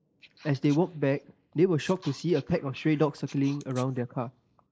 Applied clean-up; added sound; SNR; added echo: neural mask model Resemble Enhance denoiser.